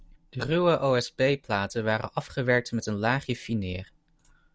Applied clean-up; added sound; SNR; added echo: none; none; none; none.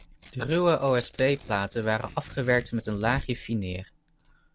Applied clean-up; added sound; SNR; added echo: none; Tearing; 17 dB; none.